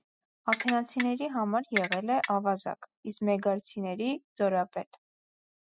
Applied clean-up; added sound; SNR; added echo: classical method spectral subtraction.